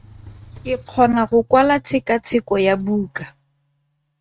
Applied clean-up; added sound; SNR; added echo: neural mask model RNNoise.